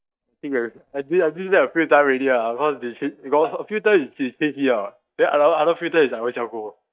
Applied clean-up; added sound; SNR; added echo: neural mask model DeepFilterNet 3.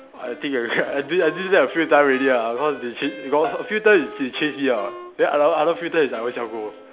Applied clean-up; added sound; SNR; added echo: none; Wind instrument, woodwind instrument + Bowed string instrument; 17 dB; none.